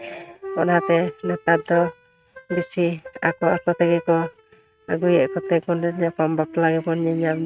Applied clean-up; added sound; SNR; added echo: neural mask model RNNoise.